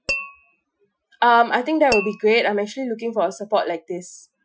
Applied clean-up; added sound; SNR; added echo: classical method Wiener filter.